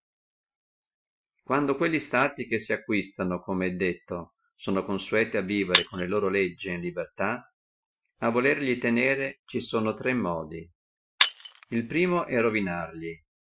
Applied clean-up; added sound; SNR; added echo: classical method Wiener filter.